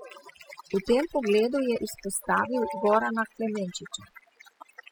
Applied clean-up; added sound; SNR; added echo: classical method spectral subtraction.